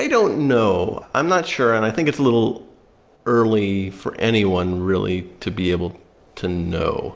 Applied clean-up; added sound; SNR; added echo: none; none; none; none.